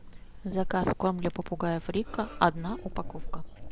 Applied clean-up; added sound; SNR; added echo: none; Chewing, mastication; 6 dB; none.